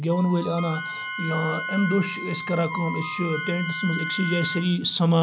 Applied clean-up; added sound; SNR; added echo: none; Wind instrument, woodwind instrument + Wind instrument, woodwind instrument; 7 dB; none.